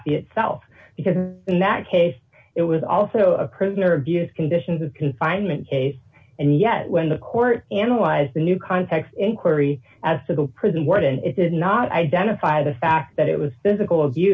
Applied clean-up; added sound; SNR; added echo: none; none; none; none.